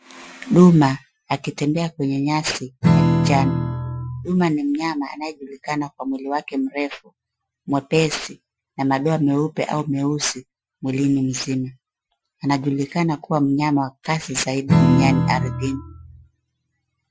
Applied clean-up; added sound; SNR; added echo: classical method Wiener filter.